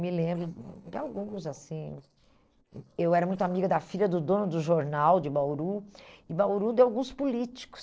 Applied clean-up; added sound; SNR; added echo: neural separator model SepFormer DNS4.